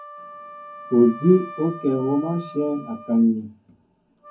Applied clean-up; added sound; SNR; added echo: none; Wind instrument, woodwind instrument; 17 dB; reverberation time 0.4 s.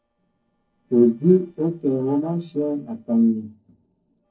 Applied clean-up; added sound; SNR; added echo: neural separator model SepFormer DNS4.